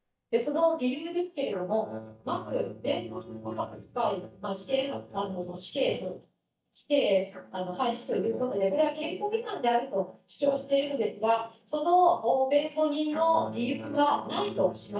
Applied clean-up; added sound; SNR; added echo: neural mask model DeepFilterNet 3.